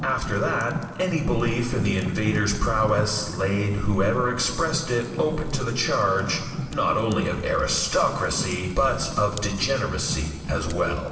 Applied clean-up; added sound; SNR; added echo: none; Fire; 9 dB; reverberation time 1.4 s.